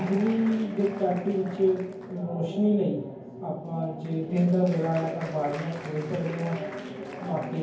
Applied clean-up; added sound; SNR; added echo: none; Applause; 20 dB; reverberation time 0.9 s.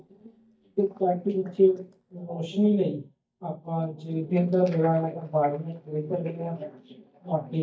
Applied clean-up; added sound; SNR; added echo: neural mask model DeepFilterNet 3.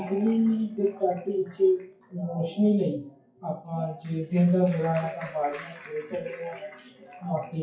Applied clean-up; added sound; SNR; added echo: classical method WPE with log-MMSE.